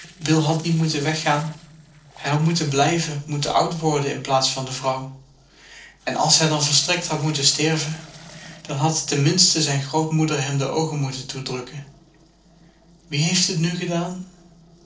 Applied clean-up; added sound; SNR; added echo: neural separator model SepFormer DNS4.